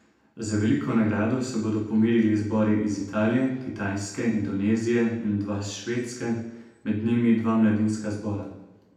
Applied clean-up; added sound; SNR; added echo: none; none; none; reverberation time 0.9 s.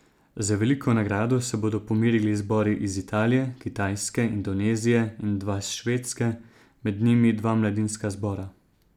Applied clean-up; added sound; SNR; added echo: none; none; none; none.